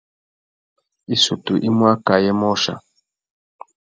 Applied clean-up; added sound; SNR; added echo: none; none; none; none.